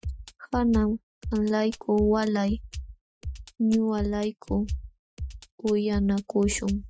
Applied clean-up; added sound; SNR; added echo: classical method Wiener filter.